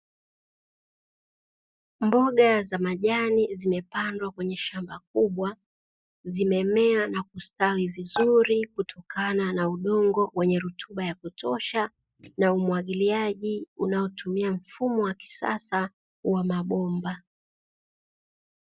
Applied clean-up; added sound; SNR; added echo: neural mask model Resemble Enhance denoiser.